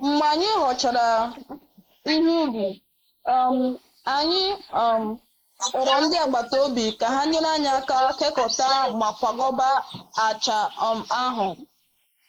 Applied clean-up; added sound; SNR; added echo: neural mask model Resemble Enhance denoiser.